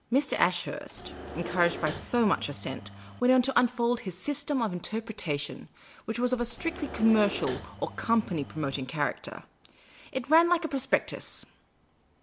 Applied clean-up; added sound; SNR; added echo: none; Engine / Mechanisms; 12 dB; none.